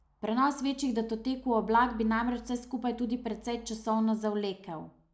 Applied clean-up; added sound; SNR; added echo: none; none; none; none.